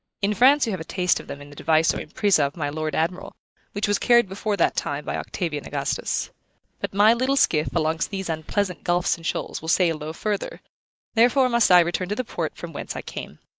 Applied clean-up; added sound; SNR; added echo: neural mask model DeepFilterNet 3.